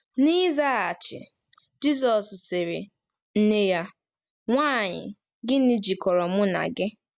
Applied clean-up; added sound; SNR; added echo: none; none; none; none.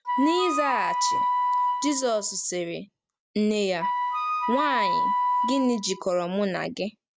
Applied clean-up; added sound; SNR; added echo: none; Wind instrument, woodwind instrument; -2 dB; none.